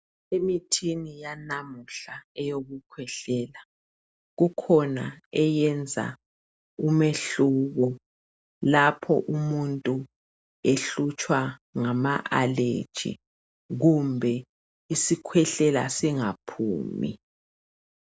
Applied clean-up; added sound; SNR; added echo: none; none; none; none.